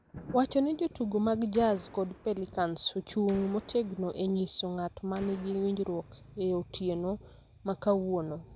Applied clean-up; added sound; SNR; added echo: none; Thunder + Gunshot, gunfire; 20 dB; none.